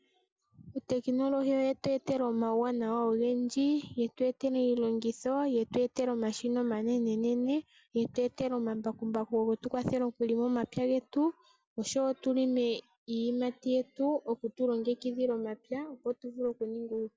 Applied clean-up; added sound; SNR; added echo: none; none; none; none.